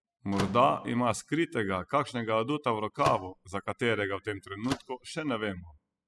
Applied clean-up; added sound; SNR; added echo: classical method spectral subtraction.